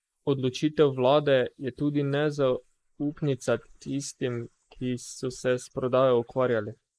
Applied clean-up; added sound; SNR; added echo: neural mask model Resemble Enhance denoiser.